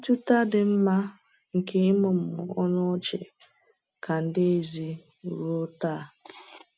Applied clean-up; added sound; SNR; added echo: none; none; none; none.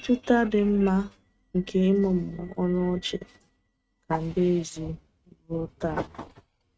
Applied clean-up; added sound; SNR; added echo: neural mask model RNNoise.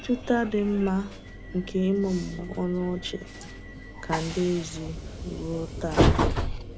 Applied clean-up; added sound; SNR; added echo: none; Train; 1 dB; none.